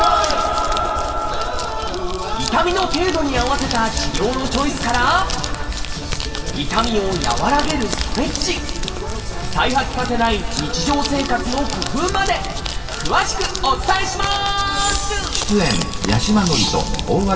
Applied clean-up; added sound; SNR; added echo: none; Crumpling, crinkling; 5 dB; reverberation time 2.2 s.